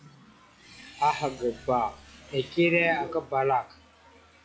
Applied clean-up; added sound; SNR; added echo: classical method log-MMSE.